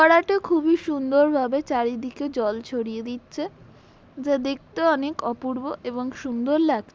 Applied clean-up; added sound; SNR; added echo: none; none; none; none.